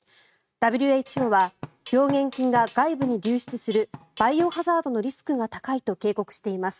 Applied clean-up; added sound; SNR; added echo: neural mask model RNNoise.